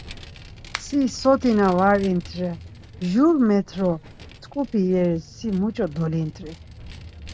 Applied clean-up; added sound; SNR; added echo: none; Finger snapping + Vehicle; 17 dB; none.